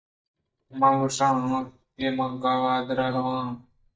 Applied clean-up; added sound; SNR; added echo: neural mask model DeepFilterNet 3.